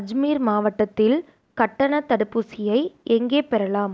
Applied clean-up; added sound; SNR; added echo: none; none; none; none.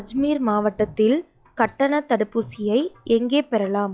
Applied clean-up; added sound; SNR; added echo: classical method log-MMSE.